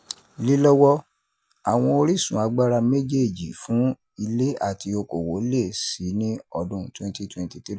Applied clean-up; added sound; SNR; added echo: none; none; none; none.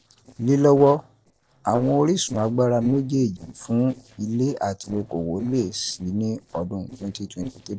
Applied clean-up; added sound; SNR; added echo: neural separator model SepFormer DNS4.